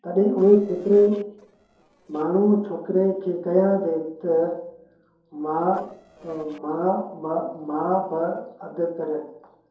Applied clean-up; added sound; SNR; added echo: neural separator model SepFormer DNS4.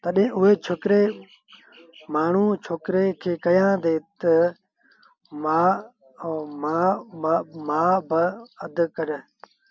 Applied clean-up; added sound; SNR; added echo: none; none; none; none.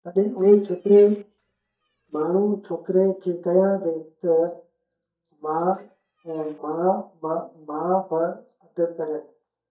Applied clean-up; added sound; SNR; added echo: neural mask model DeepFilterNet 3.